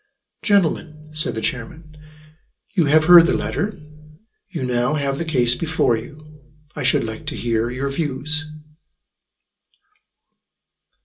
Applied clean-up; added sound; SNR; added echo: none; none; none; reverberation time 0.2 s.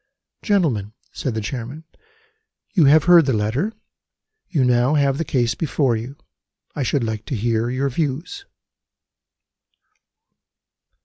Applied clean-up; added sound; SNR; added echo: none; none; none; none.